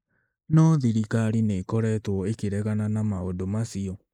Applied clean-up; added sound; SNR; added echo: neural mask model Resemble Enhance denoiser.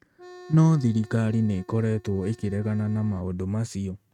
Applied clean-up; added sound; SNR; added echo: neural mask model RNNoise.